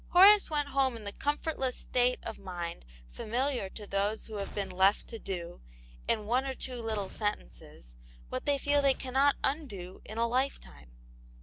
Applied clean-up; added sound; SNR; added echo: none; Gunshot, gunfire; 16 dB; none.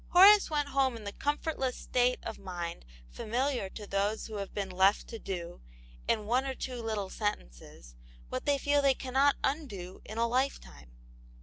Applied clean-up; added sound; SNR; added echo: none; none; none; none.